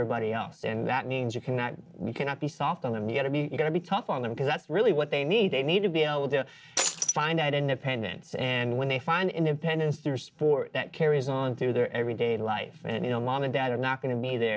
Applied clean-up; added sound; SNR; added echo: none; Shatter; 0 dB; none.